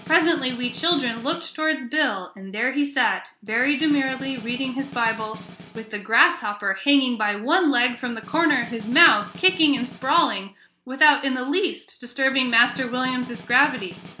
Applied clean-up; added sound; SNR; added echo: none; Snare drum; 20 dB; none.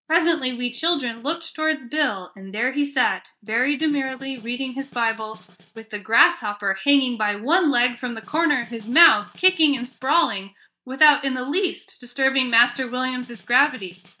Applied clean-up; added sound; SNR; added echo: neural mask model DeepFilterNet 3.